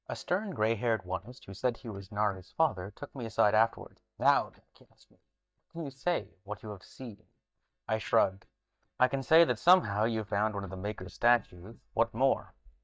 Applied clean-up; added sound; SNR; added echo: neural mask model DeepFilterNet 3.